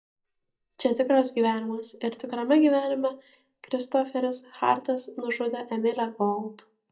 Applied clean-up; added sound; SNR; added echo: neural mask model DeepFilterNet 3.